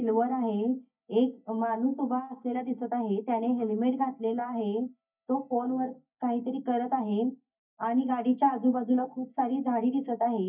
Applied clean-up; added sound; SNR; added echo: neural mask model DeepFilterNet 3.